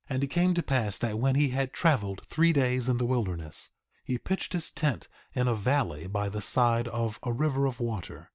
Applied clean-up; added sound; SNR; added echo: none; none; none; none.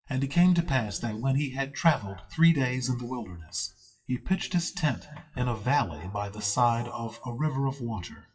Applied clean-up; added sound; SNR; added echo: classical method WPE with log-MMSE.